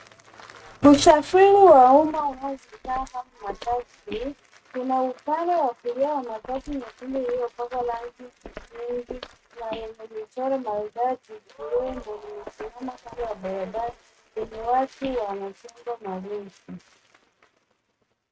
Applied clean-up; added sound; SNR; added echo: neural mask model RNNoise.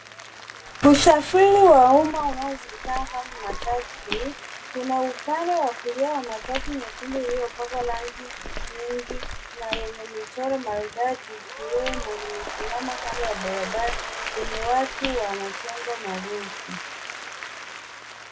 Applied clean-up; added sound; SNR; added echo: none; Walk, footsteps + Applause; 9 dB; none.